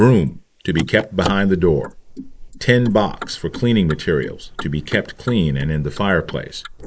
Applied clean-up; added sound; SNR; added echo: neural mask model Resemble Enhance denoiser.